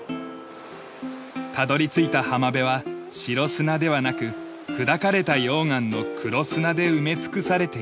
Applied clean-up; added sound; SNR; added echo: none; none; none; none.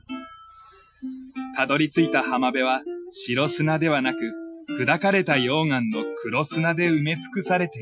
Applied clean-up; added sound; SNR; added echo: classical method Wiener filter.